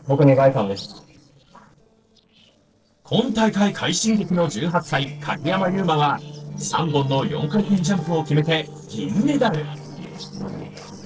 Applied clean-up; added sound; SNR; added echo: neural separator model SepFormer DNS4.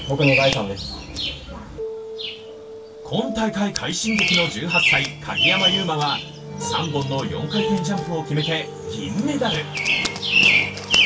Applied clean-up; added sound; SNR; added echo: none; Bird vocalization, bird call, bird song; 0 dB; reverberation time 0.1 s.